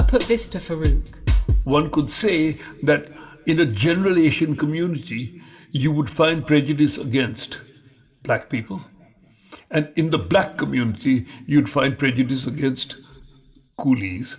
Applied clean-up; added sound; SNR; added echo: none; none; none; reverberation time 1.8 s.